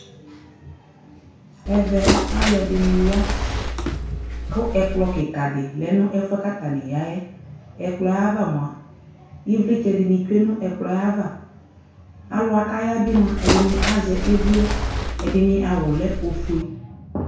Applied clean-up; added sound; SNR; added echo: none; Bird; 1 dB; reverberation time 0.6 s.